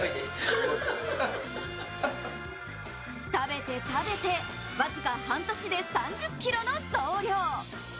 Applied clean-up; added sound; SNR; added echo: none; Bowed string instrument; 19 dB; none.